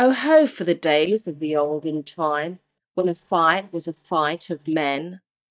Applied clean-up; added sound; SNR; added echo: neural mask model DeepFilterNet 3.